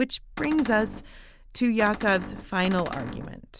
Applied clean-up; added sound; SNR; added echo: none; Cupboard open or close; 11 dB; none.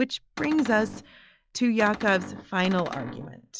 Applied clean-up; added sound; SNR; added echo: classical method log-MMSE.